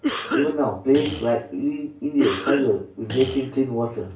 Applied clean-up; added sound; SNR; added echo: none; Cough; 7 dB; reverberation time 0.3 s.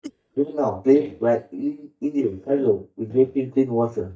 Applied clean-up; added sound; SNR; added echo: neural mask model DeepFilterNet 3.